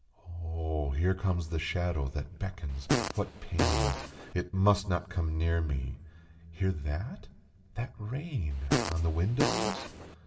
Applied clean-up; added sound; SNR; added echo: none; Fart; 1 dB; reverberation time 1.6 s.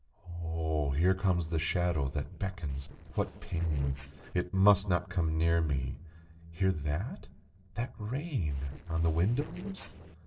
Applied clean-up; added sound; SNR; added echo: neural separator model SepFormer DNS4.